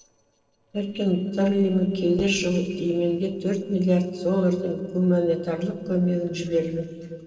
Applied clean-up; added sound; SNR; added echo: neural separator model SepFormer DNS4.